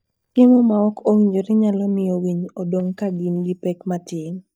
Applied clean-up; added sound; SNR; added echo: neural mask model DeepFilterNet 3.